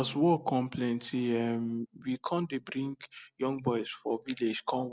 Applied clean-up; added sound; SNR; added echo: none; none; none; none.